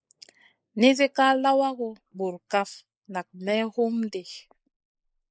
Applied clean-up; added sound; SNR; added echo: neural mask model Resemble Enhance denoiser.